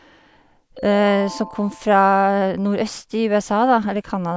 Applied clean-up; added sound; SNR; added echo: none; Ringtone; 18 dB; none.